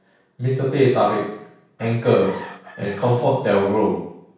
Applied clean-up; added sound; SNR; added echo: none; Chicken, rooster; 20 dB; reverberation time 0.7 s.